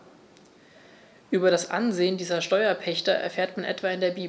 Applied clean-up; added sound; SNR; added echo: none; none; none; none.